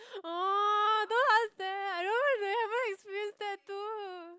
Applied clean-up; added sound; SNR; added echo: none; none; none; none.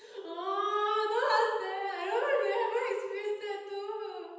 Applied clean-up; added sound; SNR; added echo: none; none; none; reverberation time 1.1 s.